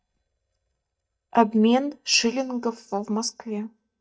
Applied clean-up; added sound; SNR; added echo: neural mask model DeepFilterNet 3.